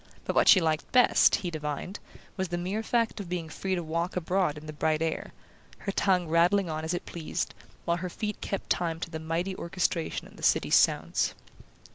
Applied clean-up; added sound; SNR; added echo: none; none; none; none.